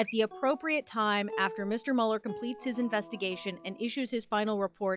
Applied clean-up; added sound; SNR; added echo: classical method log-MMSE.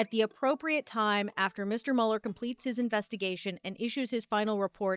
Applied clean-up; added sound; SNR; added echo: neural mask model DeepFilterNet 3.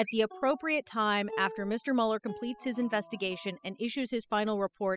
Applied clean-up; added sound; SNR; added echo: classical method spectral subtraction.